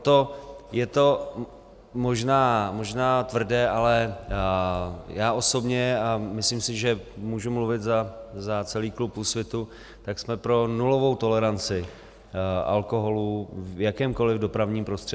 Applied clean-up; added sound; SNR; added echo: none; none; none; none.